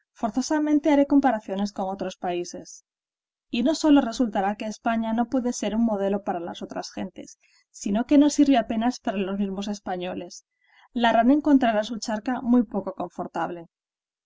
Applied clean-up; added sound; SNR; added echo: none; none; none; none.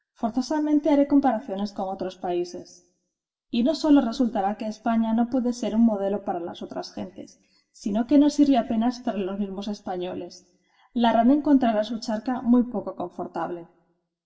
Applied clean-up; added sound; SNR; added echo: none; none; none; reverberation time 0.7 s.